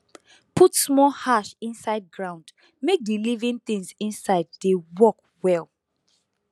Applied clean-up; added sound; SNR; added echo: none; none; none; none.